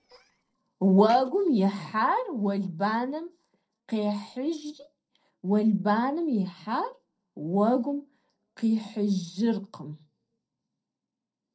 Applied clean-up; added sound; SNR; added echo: neural separator model SepFormer DNS4.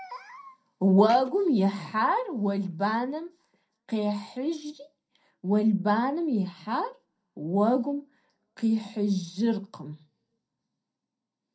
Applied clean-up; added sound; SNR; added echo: none; Thump, thud; 18 dB; reverberation time 0.2 s.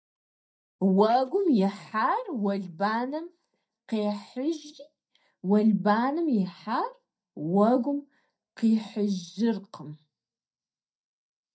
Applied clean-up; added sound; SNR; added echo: neural mask model DeepFilterNet 3.